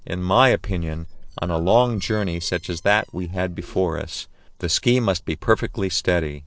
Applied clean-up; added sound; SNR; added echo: neural separator model SepFormer DNS4.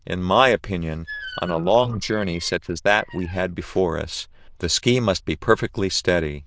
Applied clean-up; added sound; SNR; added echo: neural diffusion model UNIVERSE++.